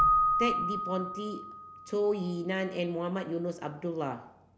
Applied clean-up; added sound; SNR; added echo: none; Keyboard (musical); -1 dB; none.